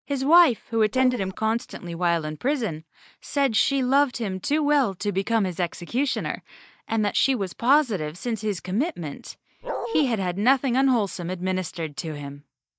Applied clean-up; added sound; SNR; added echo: neural mask model DeepFilterNet 3.